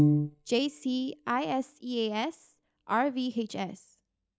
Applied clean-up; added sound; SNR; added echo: neural mask model DeepFilterNet 3.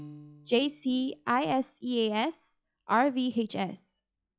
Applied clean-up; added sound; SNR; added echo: classical method log-MMSE.